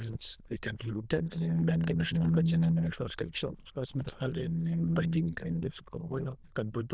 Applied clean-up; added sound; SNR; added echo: neural diffusion model UNIVERSE++.